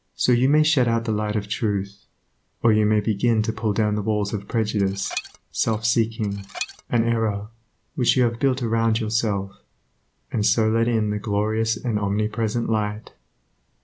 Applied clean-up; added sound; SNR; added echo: none; Dishes, pots, and pans; 15 dB; none.